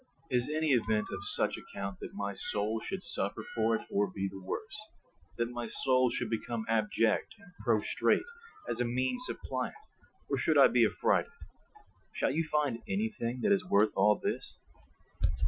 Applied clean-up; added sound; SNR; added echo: classical method Wiener filter.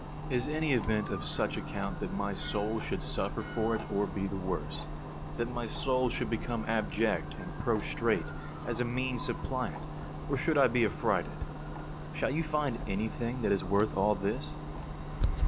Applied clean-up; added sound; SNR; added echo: none; Clock; 5 dB; none.